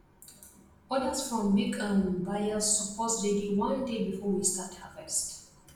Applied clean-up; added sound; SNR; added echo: none; none; none; reverberation time 0.6 s.